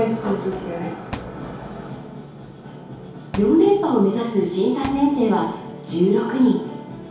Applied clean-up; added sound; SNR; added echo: none; Thump, thud; 18 dB; reverberation time 2.2 s.